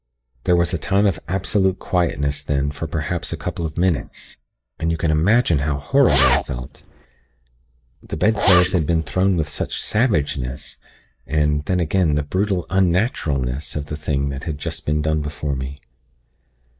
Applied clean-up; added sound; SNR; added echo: neural mask model Resemble Enhance denoiser.